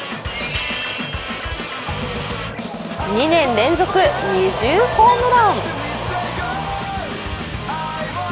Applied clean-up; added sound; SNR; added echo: none; none; none; none.